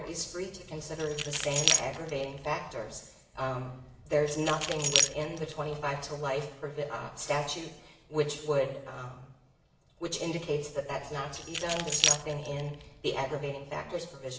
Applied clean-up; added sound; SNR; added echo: none; Keys jangling; 0 dB; reverberation time 0.8 s.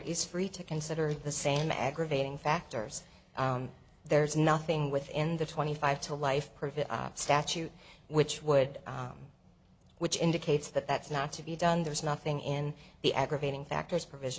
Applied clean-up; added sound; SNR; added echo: none; none; none; none.